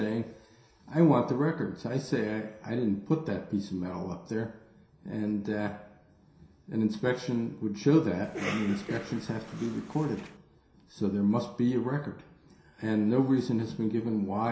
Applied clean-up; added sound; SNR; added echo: none; Cough; 11 dB; reverberation time 0.7 s.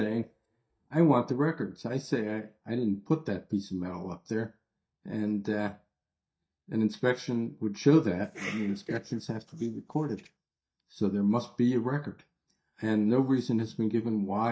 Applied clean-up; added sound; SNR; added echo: neural mask model DeepFilterNet 3.